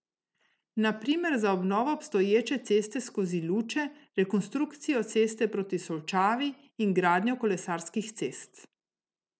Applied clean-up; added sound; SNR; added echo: none; none; none; none.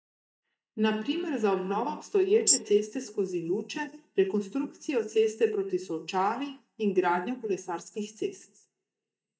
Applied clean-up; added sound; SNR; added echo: neural mask model DeepFilterNet 3.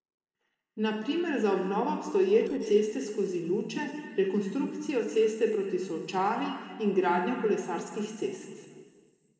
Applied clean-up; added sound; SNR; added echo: neural separator model SepFormer DNS4.